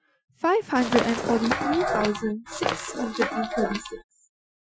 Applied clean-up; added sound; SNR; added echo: classical method Wiener filter.